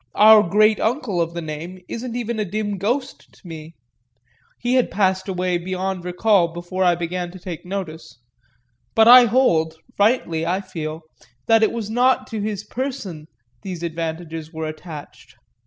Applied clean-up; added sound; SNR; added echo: none; none; none; none.